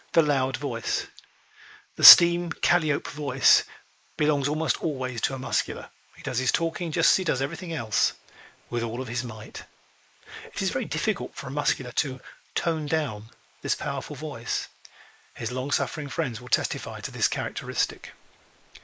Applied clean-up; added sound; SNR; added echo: neural mask model Resemble Enhance denoiser.